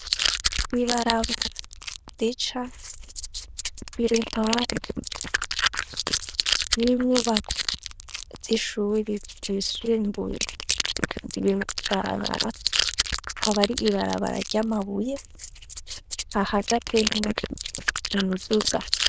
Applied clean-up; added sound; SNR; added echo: neural diffusion model UNIVERSE++.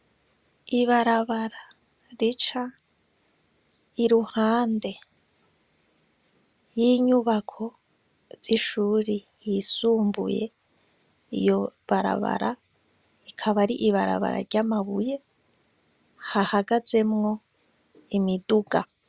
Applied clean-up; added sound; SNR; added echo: none; none; none; none.